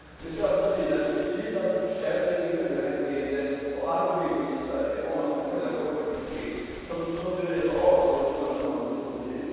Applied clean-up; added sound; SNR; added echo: none; Boat, Water vehicle; 18 dB; reverberation time 2.2 s.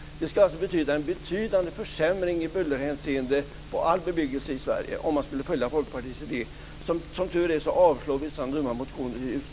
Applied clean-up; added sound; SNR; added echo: none; none; none; none.